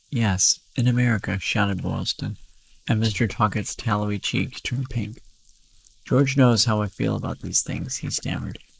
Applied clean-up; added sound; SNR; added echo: neural mask model Resemble Enhance denoiser.